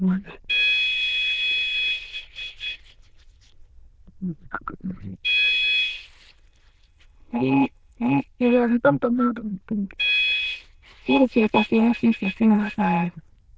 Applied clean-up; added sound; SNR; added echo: neural diffusion model UNIVERSE++.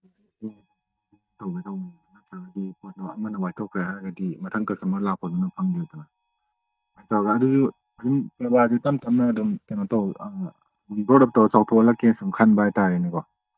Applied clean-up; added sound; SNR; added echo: neural mask model DeepFilterNet 3.